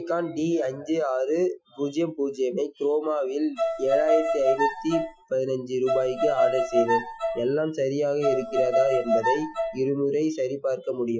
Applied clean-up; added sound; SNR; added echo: classical method Wiener filter.